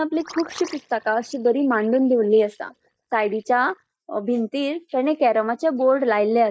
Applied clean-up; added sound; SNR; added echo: neural mask model DeepFilterNet 3.